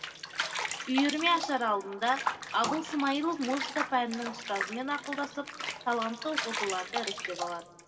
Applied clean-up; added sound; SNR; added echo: none; Bathtub (filling or washing) / Water; 5 dB; reverberation time 1.9 s.